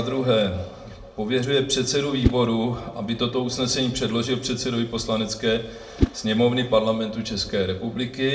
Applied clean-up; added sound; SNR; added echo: none; Whoosh, swoosh, swish; 7 dB; reverberation time 0.6 s.